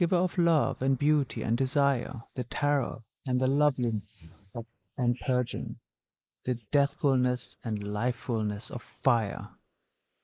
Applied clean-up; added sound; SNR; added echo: neural mask model Resemble Enhance denoiser.